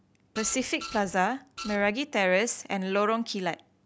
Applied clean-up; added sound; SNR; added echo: none; Printer; 13 dB; none.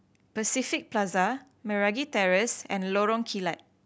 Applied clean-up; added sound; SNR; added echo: none; none; none; none.